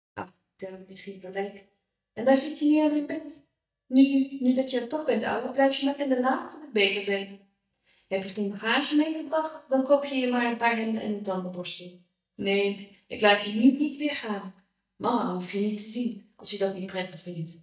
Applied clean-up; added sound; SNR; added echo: neural mask model DeepFilterNet 3.